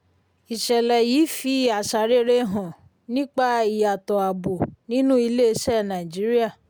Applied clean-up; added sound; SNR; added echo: none; none; none; none.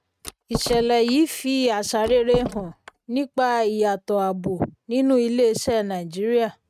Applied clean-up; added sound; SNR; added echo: neural mask model RNNoise.